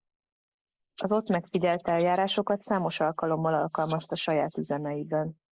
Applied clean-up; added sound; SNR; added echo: neural mask model Resemble Enhance denoiser.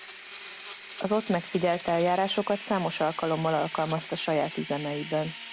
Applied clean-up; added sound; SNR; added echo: none; Domestic sounds, home sounds; 14 dB; none.